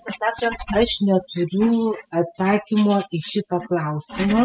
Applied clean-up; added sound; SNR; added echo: classical method spectral subtraction.